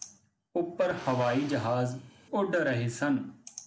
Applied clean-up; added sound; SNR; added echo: none; Fire; 17 dB; none.